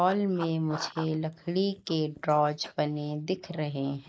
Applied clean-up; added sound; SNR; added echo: neural mask model Resemble Enhance denoiser.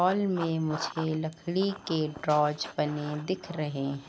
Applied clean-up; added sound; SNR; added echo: none; Run; 15 dB; none.